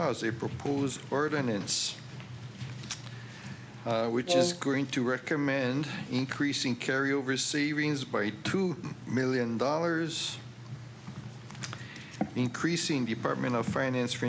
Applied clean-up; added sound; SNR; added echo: none; Brass instrument; 1 dB; none.